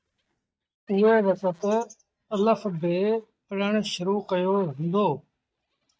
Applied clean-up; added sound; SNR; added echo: neural mask model DeepFilterNet 3.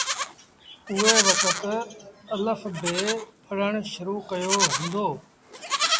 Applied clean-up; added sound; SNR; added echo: none; Livestock, farm animals, working animals; -1 dB; none.